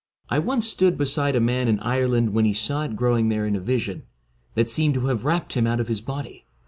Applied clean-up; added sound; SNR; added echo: none; none; none; none.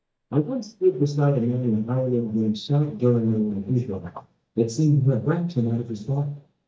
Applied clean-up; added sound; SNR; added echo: neural mask model DeepFilterNet 3.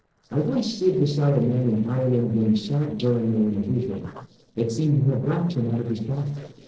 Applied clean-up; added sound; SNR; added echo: neural separator model SepFormer DNS4.